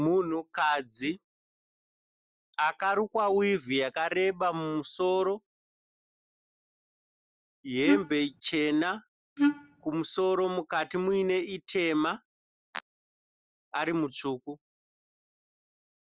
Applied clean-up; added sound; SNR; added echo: neural mask model DeepFilterNet 3.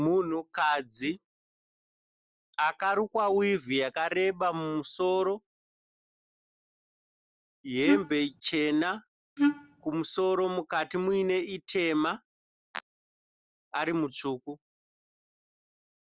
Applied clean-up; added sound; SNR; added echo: neural separator model SepFormer DNS4.